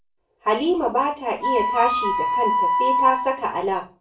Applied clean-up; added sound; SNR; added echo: none; Wind instrument, woodwind instrument; -1 dB; reverberation time 0.3 s.